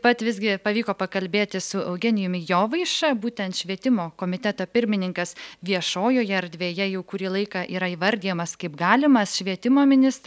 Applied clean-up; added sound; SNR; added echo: none; none; none; none.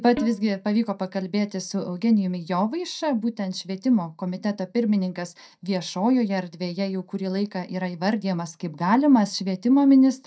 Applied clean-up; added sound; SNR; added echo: neural mask model DeepFilterNet 3.